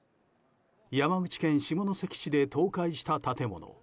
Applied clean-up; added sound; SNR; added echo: none; none; none; none.